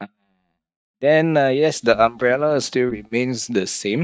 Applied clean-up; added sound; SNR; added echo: neural mask model DeepFilterNet 3.